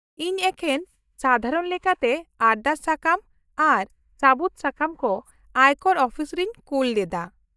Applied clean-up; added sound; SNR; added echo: neural mask model DeepFilterNet 3.